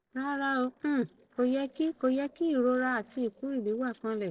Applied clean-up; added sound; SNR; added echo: neural separator model SepFormer DNS4.